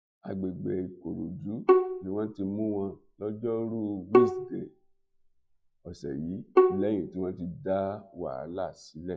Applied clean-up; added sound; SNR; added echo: classical method log-MMSE.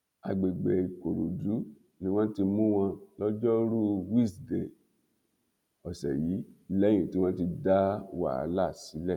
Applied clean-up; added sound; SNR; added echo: none; none; none; none.